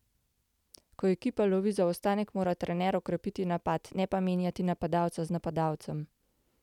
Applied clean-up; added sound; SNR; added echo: none; none; none; none.